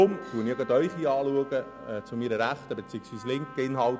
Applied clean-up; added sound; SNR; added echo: none; Trumpet; 18 dB; none.